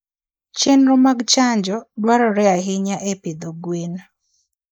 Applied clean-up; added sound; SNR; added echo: neural mask model Resemble Enhance denoiser.